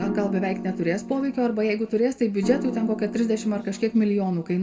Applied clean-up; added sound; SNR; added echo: none; Piano; 9 dB; reverberation time 2.2 s.